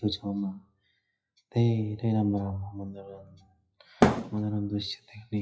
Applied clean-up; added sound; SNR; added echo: classical method WPE with log-MMSE.